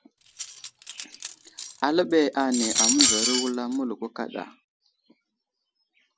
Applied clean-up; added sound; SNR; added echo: none; Cutlery, silverware; -1 dB; none.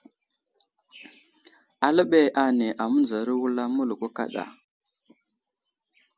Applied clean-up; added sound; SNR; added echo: none; none; none; none.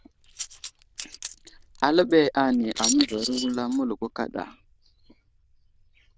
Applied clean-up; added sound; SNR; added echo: neural diffusion model UNIVERSE++.